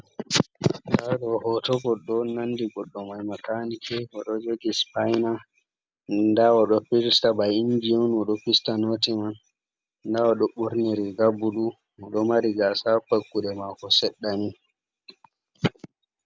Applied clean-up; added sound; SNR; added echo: none; none; none; none.